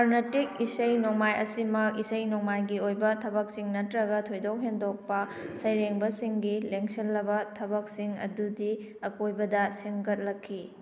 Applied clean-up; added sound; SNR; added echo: none; none; none; none.